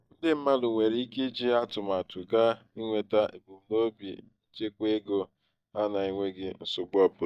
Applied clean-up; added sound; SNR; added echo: neural mask model DeepFilterNet 3.